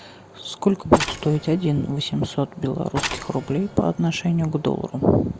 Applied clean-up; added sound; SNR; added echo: none; Mechanisms; 11 dB; none.